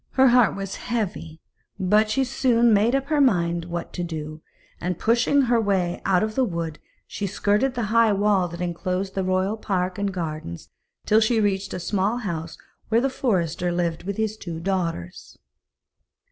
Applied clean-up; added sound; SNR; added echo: none; none; none; none.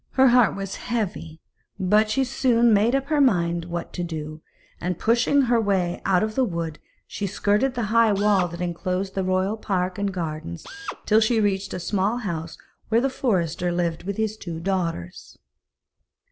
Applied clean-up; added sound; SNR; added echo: none; Drill; 13 dB; none.